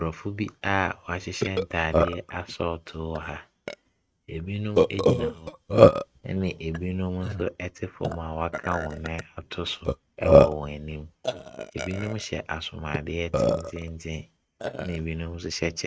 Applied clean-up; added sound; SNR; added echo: neural mask model RNNoise.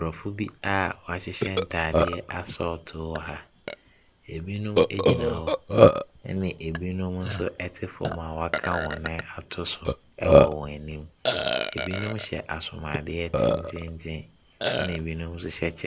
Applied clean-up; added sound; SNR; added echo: none; Burping, eructation; -5 dB; none.